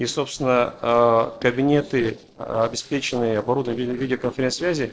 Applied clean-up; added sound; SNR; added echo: neural separator model SepFormer DNS4.